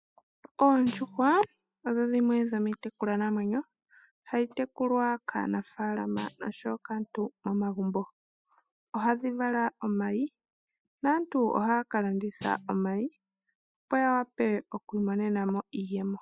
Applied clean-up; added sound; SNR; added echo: classical method spectral subtraction.